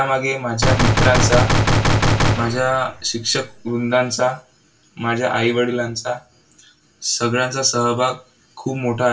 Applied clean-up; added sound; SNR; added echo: none; Gunshot, gunfire; -4 dB; reverberation time 0.2 s.